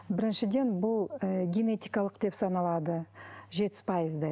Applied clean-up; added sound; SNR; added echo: none; none; none; none.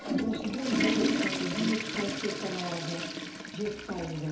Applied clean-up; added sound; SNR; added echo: none; Toilet flush / Water; -2 dB; reverberation time 1.2 s.